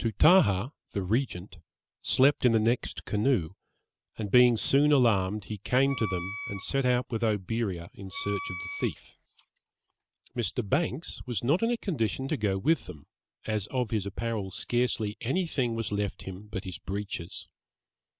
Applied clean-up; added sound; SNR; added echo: none; Wind instrument, woodwind instrument; 11 dB; none.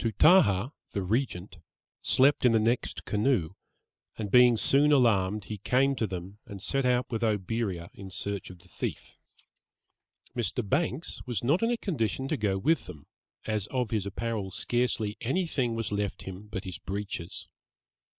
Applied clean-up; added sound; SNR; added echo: neural mask model Resemble Enhance denoiser.